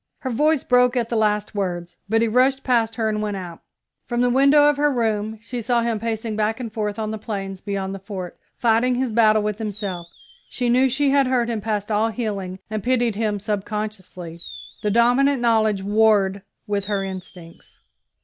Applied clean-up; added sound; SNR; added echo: none; Fireworks; 18 dB; none.